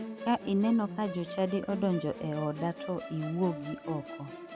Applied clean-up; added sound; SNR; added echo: none; Musical instrument; 10 dB; none.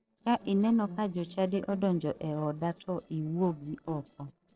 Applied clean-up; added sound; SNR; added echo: neural separator model SepFormer DNS4.